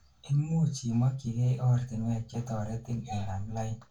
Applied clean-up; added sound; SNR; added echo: none; none; none; reverberation time 0.2 s.